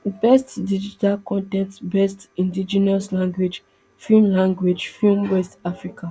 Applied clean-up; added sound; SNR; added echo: none; none; none; none.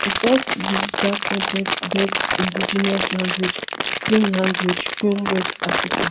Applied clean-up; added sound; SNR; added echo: none; Crumpling, crinkling; -1 dB; none.